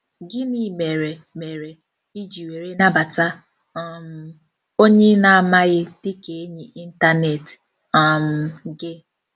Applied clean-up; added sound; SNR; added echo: none; none; none; none.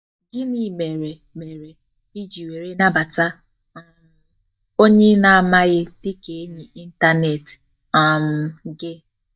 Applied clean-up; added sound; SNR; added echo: neural mask model DeepFilterNet 3.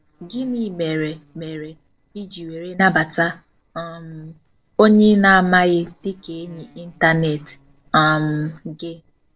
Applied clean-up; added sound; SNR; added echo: neural separator model SepFormer DNS4.